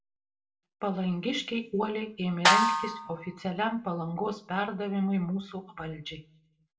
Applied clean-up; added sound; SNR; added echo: none; Snare drum; -4 dB; reverberation time 0.3 s.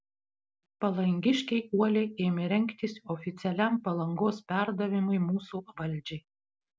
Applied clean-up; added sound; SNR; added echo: none; none; none; none.